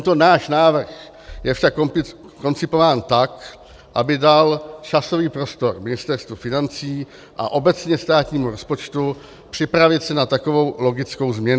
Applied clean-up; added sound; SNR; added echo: none; none; none; none.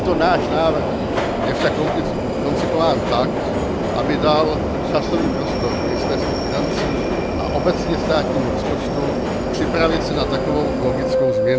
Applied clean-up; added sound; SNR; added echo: none; Subway, metro, underground; -3 dB; none.